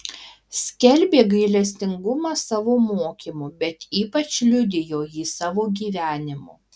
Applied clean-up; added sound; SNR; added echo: none; none; none; none.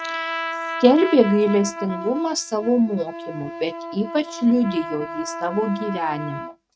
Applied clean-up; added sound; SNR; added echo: neural mask model RNNoise.